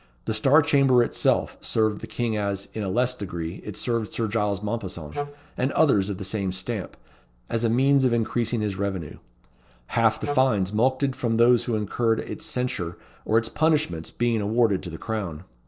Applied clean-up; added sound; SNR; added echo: neural separator model SepFormer DNS4.